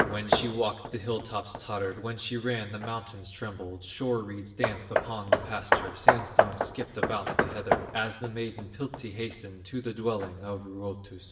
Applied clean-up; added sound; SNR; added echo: none; Hammer; -2 dB; reverberation time 0.9 s.